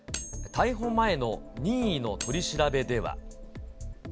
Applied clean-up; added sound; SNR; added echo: none; Cutlery, silverware; 14 dB; none.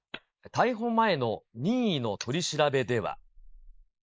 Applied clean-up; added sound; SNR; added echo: neural mask model Resemble Enhance denoiser.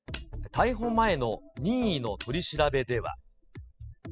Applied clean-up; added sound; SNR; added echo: classical method spectral subtraction.